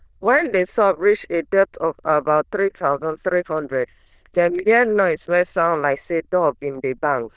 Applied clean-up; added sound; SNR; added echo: neural diffusion model UNIVERSE++.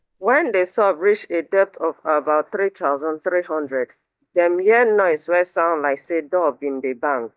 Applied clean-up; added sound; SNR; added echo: neural mask model DeepFilterNet 3.